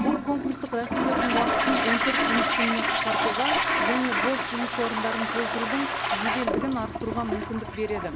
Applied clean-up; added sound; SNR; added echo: none; Toilet flush; -4 dB; none.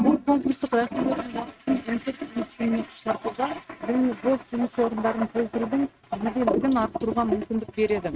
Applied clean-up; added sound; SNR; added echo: neural mask model RNNoise.